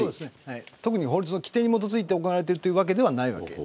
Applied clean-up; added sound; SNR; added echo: none; none; none; none.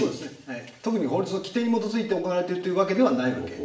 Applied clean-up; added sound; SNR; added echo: none; none; none; reverberation time 0.5 s.